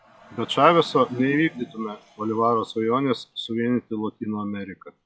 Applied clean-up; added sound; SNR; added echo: classical method log-MMSE.